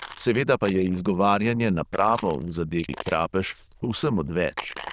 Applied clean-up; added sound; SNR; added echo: neural diffusion model UNIVERSE++.